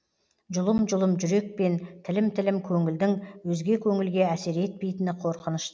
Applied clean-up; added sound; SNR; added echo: none; none; none; none.